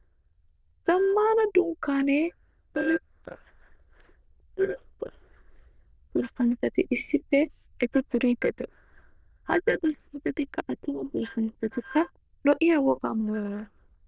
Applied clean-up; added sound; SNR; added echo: neural diffusion model UNIVERSE++.